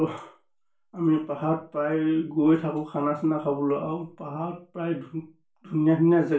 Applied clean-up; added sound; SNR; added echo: none; none; none; reverberation time 0.3 s.